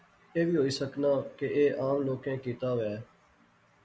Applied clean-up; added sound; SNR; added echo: none; none; none; none.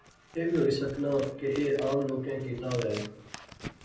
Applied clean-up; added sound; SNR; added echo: none; Scissors; 16 dB; reverberation time 0.6 s.